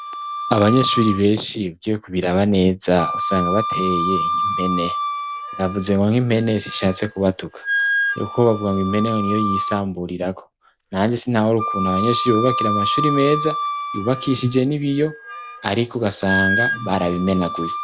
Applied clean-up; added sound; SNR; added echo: none; Wind instrument, woodwind instrument; 5 dB; none.